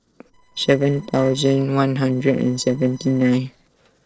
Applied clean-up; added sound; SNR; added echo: neural separator model SepFormer DNS4.